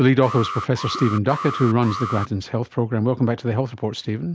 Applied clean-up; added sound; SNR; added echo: none; Alarm; 11 dB; none.